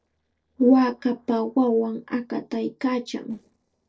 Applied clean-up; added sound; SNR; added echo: neural separator model SepFormer DNS4.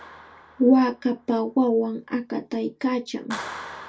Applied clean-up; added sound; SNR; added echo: none; Clapping; 17 dB; reverberation time 0.2 s.